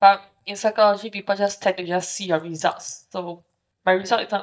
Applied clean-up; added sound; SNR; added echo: neural mask model DeepFilterNet 3.